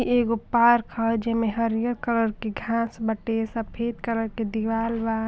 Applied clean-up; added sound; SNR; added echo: none; none; none; none.